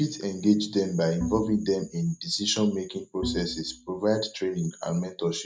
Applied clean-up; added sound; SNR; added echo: none; Bowed string instrument; 11 dB; none.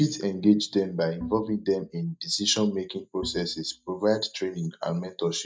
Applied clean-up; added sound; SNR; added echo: neural mask model DeepFilterNet 3.